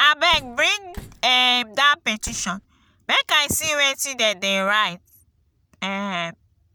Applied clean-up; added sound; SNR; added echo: none; Slam; 17 dB; none.